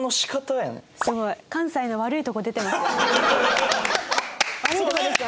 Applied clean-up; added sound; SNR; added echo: none; none; none; none.